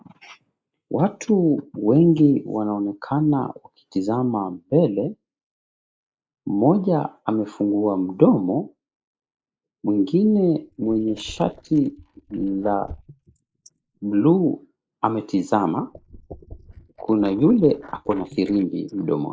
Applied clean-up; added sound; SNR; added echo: neural mask model Resemble Enhance denoiser.